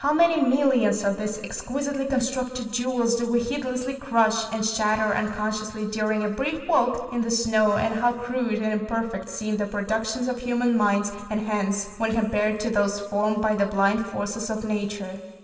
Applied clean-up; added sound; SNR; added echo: none; none; none; reverberation time 2.1 s.